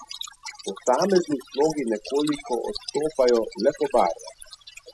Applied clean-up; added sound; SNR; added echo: classical method spectral subtraction.